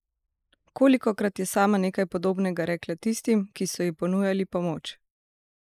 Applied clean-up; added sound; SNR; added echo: neural mask model Resemble Enhance denoiser.